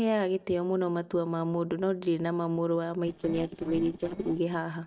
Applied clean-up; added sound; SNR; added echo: neural separator model SepFormer DNS4.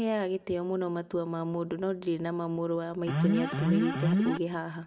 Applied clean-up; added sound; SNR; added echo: none; Alarm; -4 dB; reverberation time 0.3 s.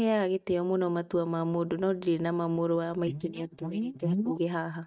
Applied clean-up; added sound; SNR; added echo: neural mask model DeepFilterNet 3.